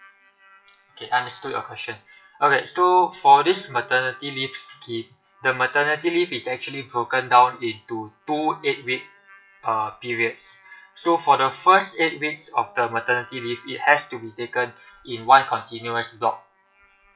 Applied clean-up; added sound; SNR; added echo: classical method WPE with log-MMSE.